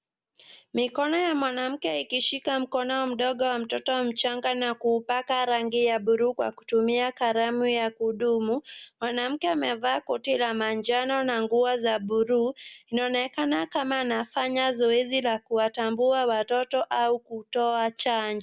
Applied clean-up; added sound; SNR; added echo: none; none; none; none.